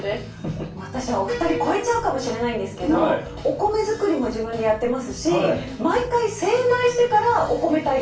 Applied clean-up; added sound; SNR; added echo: none; Piano; 13 dB; reverberation time 0.3 s.